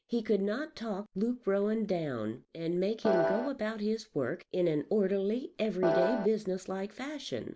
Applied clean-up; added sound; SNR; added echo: none; Piano; -3 dB; none.